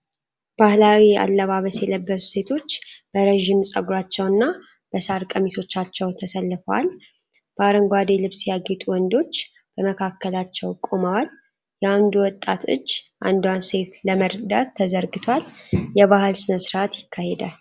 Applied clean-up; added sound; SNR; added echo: none; none; none; none.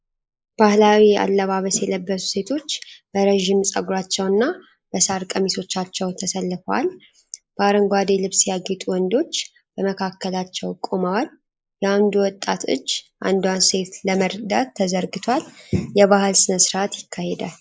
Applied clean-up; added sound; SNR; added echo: neural mask model Resemble Enhance denoiser.